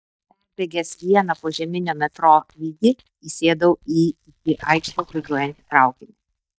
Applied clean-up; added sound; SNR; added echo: neural mask model DeepFilterNet 3.